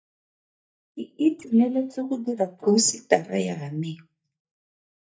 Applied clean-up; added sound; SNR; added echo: neural mask model DeepFilterNet 3.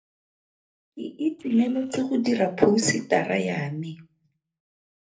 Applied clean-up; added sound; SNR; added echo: neural separator model SepFormer DNS4.